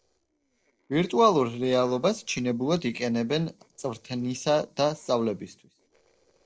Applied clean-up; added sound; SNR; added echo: neural separator model SepFormer DNS4.